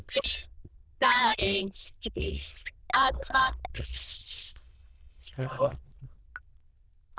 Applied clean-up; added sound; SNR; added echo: neural diffusion model UNIVERSE++.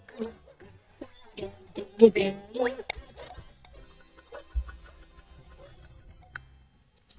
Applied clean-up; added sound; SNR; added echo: neural mask model DeepFilterNet 3.